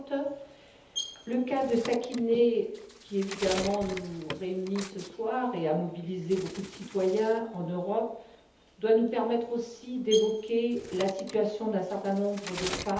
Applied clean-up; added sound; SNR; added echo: none; Bird; 14 dB; reverberation time 0.8 s.